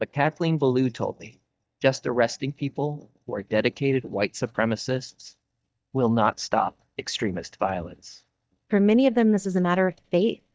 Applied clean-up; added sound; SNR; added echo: neural mask model DeepFilterNet 3.